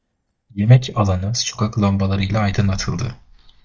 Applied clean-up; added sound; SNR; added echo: neural mask model DeepFilterNet 3.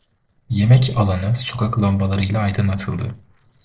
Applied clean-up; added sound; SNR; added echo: neural separator model SepFormer DNS4.